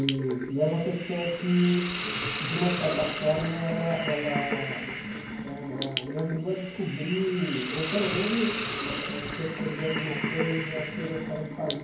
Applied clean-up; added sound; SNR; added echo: none; Hiss; 3 dB; reverberation time 0.9 s.